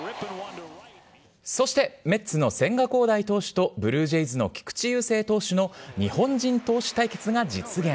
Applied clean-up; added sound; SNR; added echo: none; none; none; none.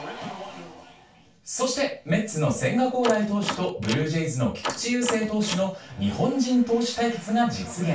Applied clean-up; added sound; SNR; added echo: none; Door; 9 dB; reverberation time 0.2 s.